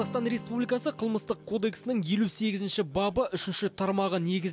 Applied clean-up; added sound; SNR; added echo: none; Acoustic guitar; 18 dB; none.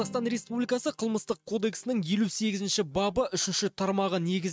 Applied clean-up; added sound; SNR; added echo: neural mask model RNNoise.